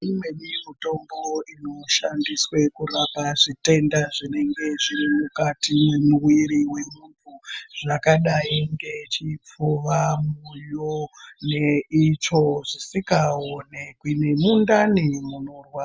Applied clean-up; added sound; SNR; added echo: none; none; none; none.